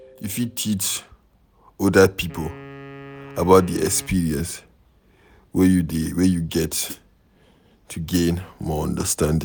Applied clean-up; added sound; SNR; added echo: none; Wind instrument, woodwind instrument + Hi-hat; 18 dB; none.